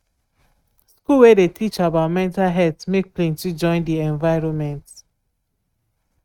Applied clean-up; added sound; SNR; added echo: neural mask model RNNoise.